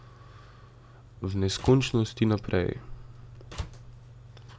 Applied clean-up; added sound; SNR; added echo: none; Slam; 13 dB; none.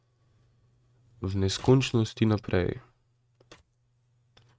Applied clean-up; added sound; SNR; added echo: neural mask model RNNoise.